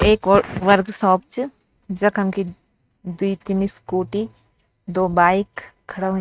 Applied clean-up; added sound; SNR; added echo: neural mask model RNNoise.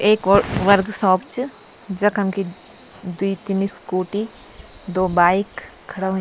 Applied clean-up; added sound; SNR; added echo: none; none; none; none.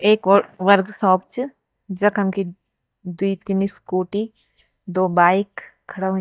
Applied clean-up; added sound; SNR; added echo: neural mask model DeepFilterNet 3.